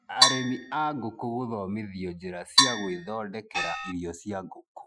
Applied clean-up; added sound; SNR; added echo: classical method Wiener filter.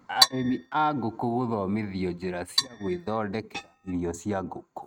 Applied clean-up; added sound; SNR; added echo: neural mask model RNNoise.